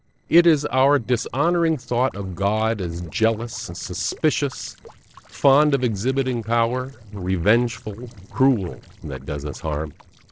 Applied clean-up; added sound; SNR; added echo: neural separator model SepFormer DNS4.